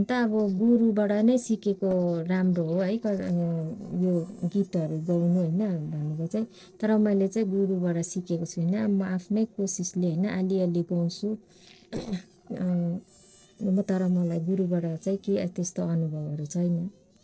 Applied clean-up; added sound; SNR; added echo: neural separator model SepFormer DNS4.